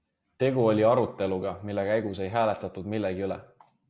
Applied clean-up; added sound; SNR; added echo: none; none; none; none.